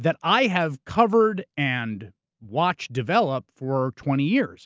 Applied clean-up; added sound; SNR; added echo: none; none; none; none.